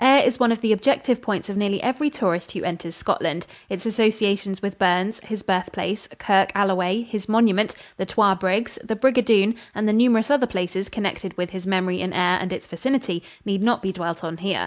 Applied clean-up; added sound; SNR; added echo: none; none; none; none.